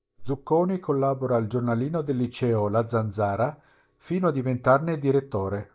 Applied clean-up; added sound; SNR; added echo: neural mask model DeepFilterNet 3.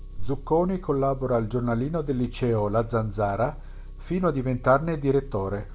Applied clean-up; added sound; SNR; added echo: none; Engine; 13 dB; none.